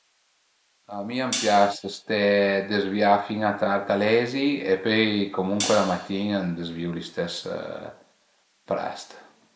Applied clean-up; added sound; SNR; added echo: none; Hi-hat; 11 dB; none.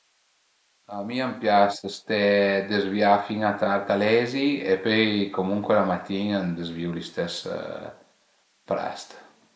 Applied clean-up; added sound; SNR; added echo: none; none; none; none.